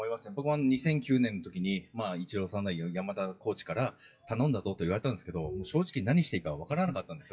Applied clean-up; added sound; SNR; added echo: classical method WPE with log-MMSE.